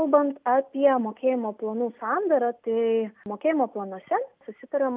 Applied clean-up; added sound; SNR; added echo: none; none; none; none.